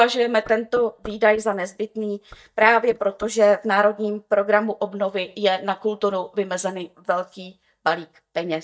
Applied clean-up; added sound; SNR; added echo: neural mask model DeepFilterNet 3.